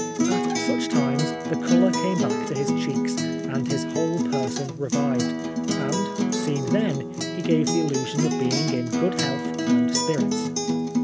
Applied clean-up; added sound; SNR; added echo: none; Acoustic guitar; -5 dB; none.